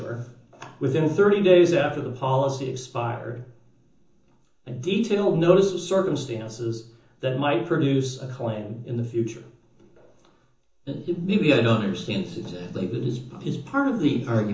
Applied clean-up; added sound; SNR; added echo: none; none; none; reverberation time 0.7 s.